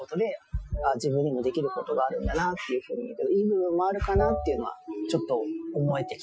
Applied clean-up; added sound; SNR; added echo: classical method Wiener filter.